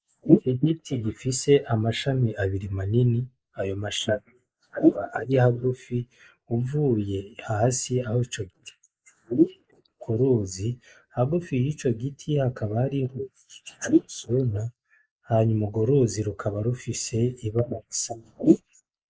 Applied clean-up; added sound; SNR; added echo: neural mask model Resemble Enhance denoiser.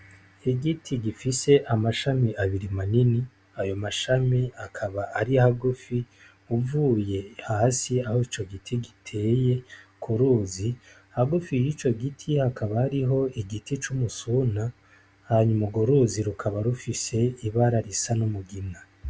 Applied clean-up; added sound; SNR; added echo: none; none; none; none.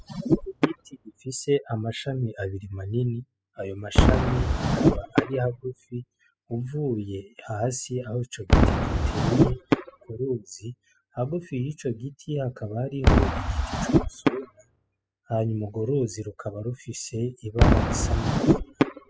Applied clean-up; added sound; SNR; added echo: classical method spectral subtraction.